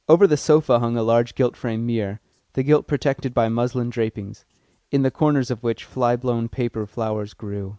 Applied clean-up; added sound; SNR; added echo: none; none; none; none.